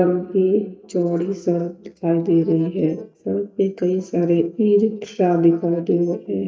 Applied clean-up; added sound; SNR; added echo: neural mask model DeepFilterNet 3.